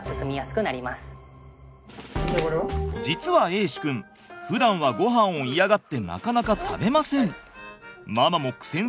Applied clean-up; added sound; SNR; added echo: none; none; none; none.